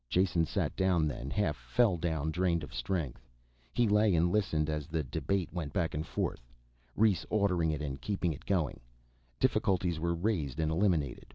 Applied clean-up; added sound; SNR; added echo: none; none; none; none.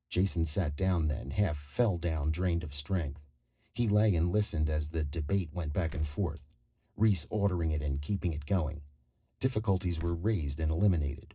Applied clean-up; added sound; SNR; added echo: neural separator model SepFormer DNS4.